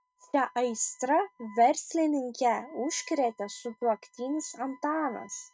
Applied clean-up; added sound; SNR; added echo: neural mask model RNNoise.